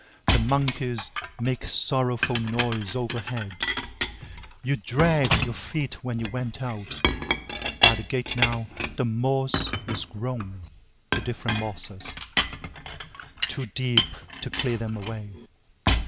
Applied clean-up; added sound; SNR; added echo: none; Chink, clink; 1 dB; none.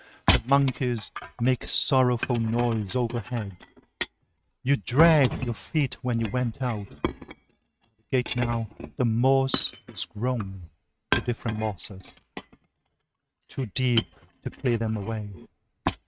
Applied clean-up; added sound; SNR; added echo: neural mask model RNNoise.